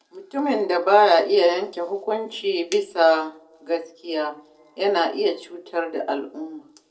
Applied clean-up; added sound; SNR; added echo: none; none; none; reverberation time 0.2 s.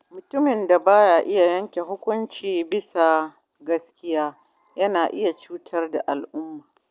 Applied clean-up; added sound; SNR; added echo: none; none; none; none.